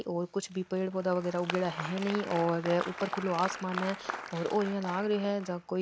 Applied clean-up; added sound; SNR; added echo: none; Applause; 9 dB; none.